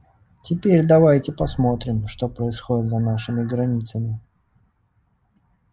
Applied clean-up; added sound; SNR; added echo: none; Boom; 19 dB; none.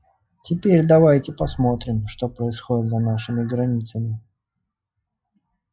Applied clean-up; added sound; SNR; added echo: classical method log-MMSE.